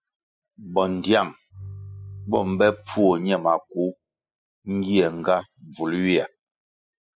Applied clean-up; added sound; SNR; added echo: classical method spectral subtraction.